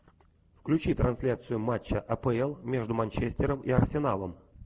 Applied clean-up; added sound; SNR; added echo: none; none; none; none.